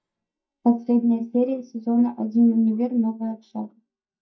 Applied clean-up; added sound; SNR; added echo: neural mask model DeepFilterNet 3.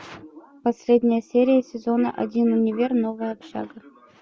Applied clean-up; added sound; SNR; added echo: none; none; none; none.